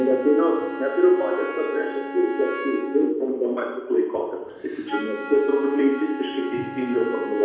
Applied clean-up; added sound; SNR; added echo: none; Wind instrument, woodwind instrument; 12 dB; reverberation time 1.0 s.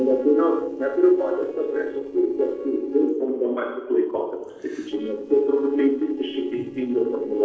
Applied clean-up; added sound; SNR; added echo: neural separator model SepFormer DNS4.